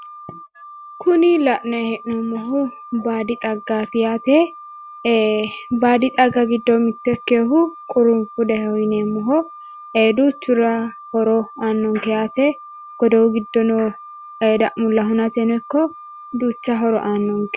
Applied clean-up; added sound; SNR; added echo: none; Wind instrument, woodwind instrument; 19 dB; none.